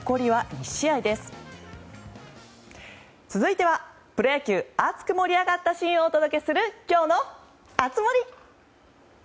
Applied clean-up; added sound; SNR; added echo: none; none; none; none.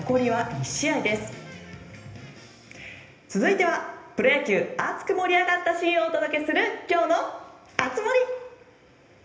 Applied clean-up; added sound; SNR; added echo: none; none; none; reverberation time 0.8 s.